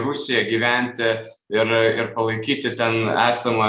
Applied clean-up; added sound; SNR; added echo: none; none; none; none.